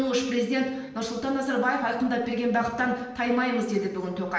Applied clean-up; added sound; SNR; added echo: none; none; none; reverberation time 0.8 s.